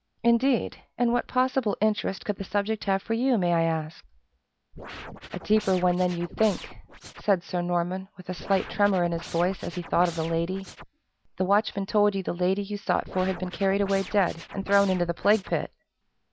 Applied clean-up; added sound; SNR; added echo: none; Scratching (performance technique); 15 dB; none.